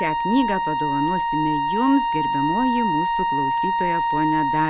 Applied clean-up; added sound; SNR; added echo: none; Wind instrument, woodwind instrument; -2 dB; none.